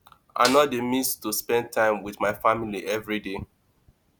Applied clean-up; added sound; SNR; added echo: none; Snare drum; 11 dB; none.